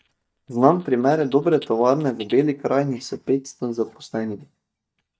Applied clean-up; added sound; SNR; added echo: neural mask model DeepFilterNet 3.